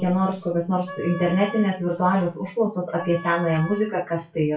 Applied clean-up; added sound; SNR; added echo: classical method WPE with log-MMSE.